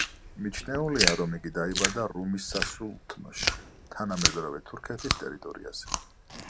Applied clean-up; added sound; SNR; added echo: none; Chewing, mastication; -1 dB; none.